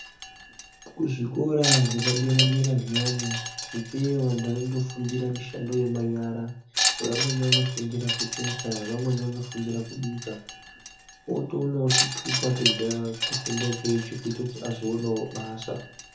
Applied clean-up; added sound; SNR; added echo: none; Wind chime; 4 dB; reverberation time 0.6 s.